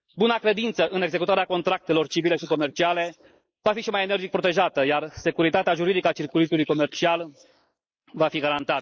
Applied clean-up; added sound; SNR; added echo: neural mask model Resemble Enhance denoiser.